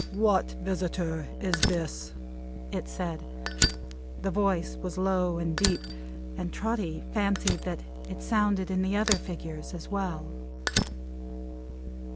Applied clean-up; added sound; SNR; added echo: none; Musical instrument + Fire; 2 dB; none.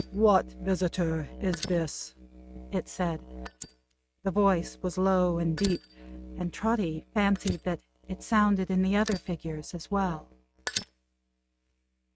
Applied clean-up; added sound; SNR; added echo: neural mask model RNNoise.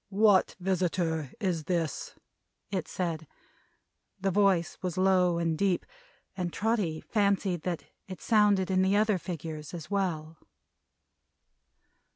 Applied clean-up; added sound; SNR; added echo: none; none; none; none.